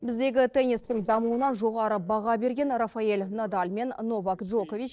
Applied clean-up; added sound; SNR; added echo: neural separator model SepFormer DNS4.